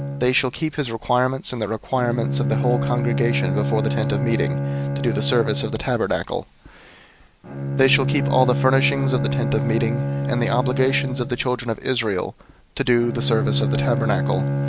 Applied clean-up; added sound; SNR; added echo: none; Bowed string instrument; 1 dB; none.